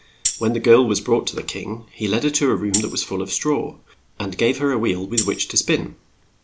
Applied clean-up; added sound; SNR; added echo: none; Tambourine; 9 dB; none.